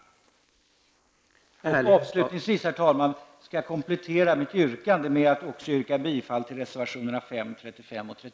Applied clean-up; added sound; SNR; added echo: neural mask model Resemble Enhance denoiser.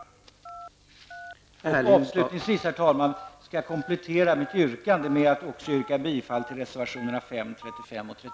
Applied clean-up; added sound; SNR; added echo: none; Telephone; 19 dB; none.